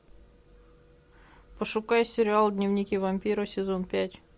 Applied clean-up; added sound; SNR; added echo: none; none; none; none.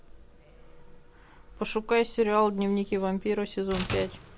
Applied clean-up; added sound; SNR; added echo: none; Slam; 13 dB; none.